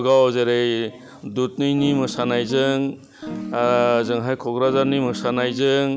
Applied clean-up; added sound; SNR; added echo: none; Guitar; 11 dB; none.